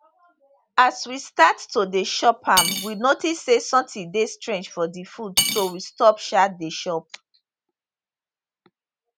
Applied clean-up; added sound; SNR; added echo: none; Cutlery, silverware / Dishes, pots, and pans; 4 dB; none.